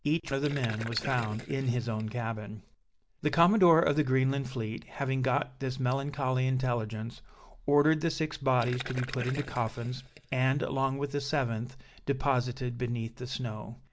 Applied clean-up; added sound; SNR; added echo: none; Gurgling; 13 dB; none.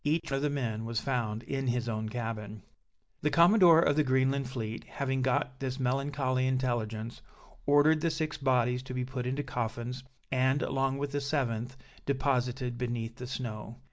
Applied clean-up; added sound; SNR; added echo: none; none; none; none.